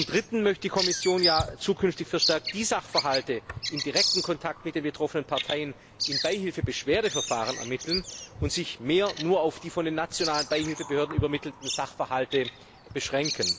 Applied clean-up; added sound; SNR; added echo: none; Bird vocalization, bird call, bird song; 5 dB; none.